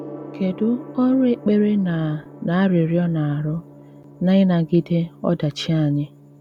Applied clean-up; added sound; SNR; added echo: none; Gong; 19 dB; none.